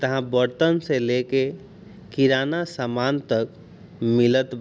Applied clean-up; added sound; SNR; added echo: none; none; none; none.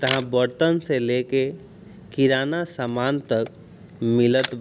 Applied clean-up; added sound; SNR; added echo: none; Camera; 13 dB; none.